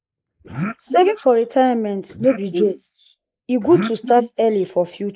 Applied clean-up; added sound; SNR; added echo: neural mask model Resemble Enhance denoiser.